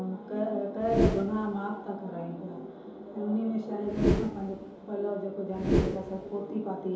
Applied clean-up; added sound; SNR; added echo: none; Whoosh, swoosh, swish; -1 dB; reverberation time 2.8 s.